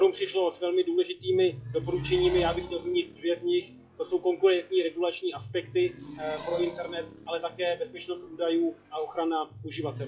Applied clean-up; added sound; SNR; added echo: classical method WPE with log-MMSE.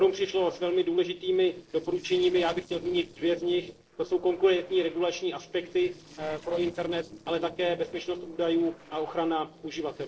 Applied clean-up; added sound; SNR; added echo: neural separator model SepFormer DNS4.